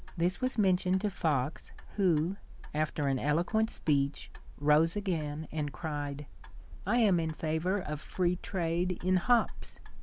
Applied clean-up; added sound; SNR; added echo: none; Clock; 10 dB; none.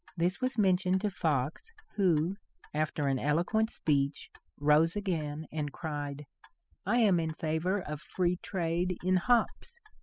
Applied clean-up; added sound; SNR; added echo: classical method spectral subtraction.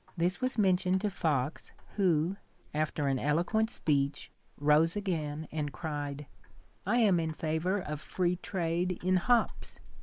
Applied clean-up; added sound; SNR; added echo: neural mask model Resemble Enhance denoiser.